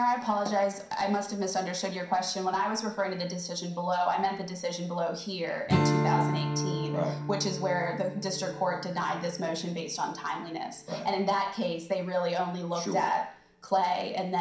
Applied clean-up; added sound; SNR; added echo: none; Strum; 6 dB; reverberation time 0.5 s.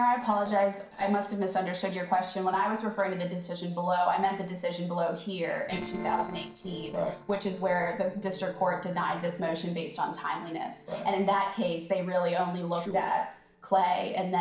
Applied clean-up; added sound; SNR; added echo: neural separator model SepFormer DNS4.